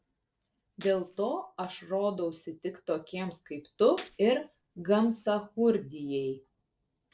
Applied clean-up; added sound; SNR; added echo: neural separator model SepFormer DNS4.